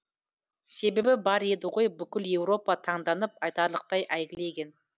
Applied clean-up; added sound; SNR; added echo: none; none; none; none.